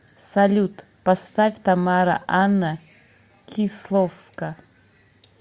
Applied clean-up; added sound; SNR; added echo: none; none; none; none.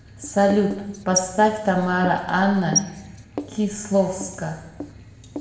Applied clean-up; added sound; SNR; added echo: none; Writing; 10 dB; reverberation time 0.9 s.